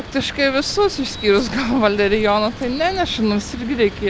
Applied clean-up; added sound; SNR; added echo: none; Walk, footsteps; 19 dB; none.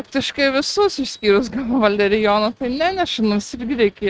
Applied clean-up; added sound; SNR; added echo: neural mask model RNNoise.